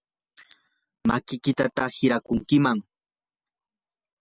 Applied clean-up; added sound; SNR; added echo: none; none; none; none.